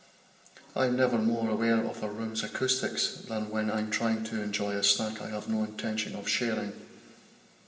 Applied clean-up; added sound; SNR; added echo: none; none; none; reverberation time 1.1 s.